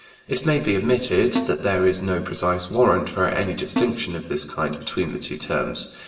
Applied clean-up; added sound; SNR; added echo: none; Snare drum; 10 dB; reverberation time 1.0 s.